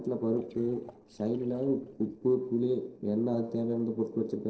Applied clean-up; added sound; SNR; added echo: neural separator model SepFormer DNS4.